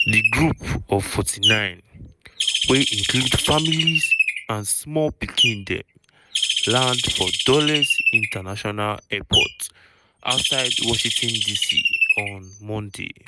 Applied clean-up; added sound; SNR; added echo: none; Bird; -2 dB; none.